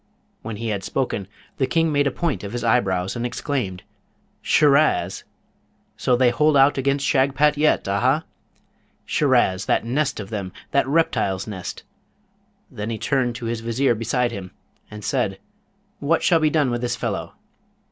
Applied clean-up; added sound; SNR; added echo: none; none; none; none.